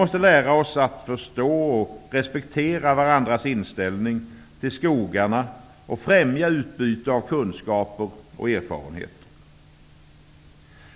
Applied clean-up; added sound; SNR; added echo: none; none; none; none.